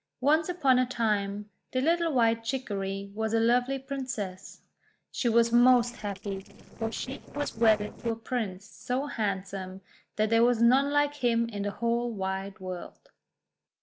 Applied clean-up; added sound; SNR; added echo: neural separator model SepFormer DNS4.